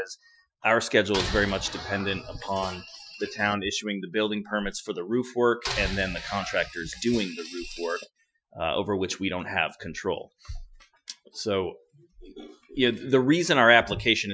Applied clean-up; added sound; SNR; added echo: classical method Wiener filter.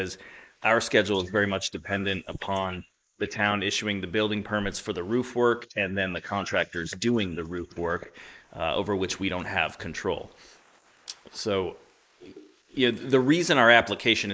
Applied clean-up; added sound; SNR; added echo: neural mask model Resemble Enhance denoiser.